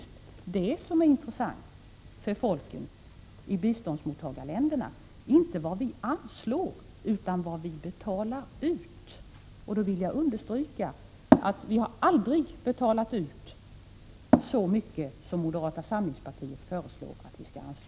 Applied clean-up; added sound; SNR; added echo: none; none; none; none.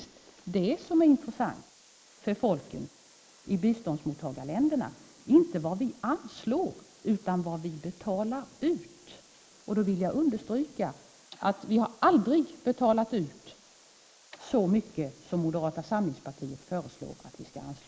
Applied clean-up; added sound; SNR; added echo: neural mask model Resemble Enhance denoiser.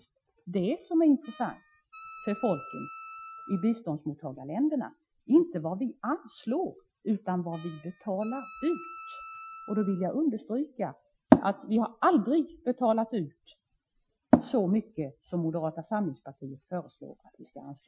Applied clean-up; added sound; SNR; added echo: classical method Wiener filter.